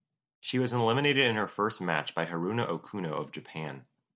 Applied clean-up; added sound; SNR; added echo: none; none; none; none.